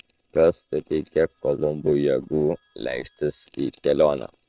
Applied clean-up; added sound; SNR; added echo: neural separator model SepFormer WHAM!.